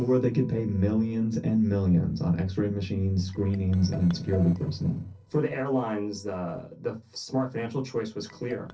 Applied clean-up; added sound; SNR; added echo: neural separator model SepFormer DNS4.